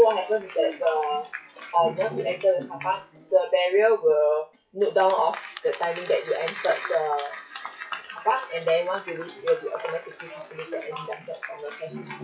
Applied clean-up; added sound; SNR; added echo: classical method WPE with log-MMSE.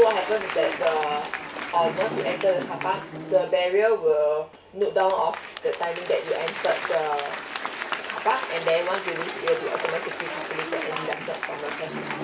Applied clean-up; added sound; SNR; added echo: none; Applause / Crowd; 8 dB; reverberation time 0.2 s.